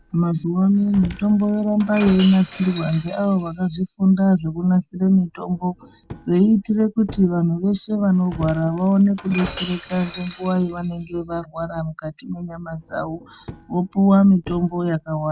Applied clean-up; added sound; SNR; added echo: none; Shatter; 18 dB; none.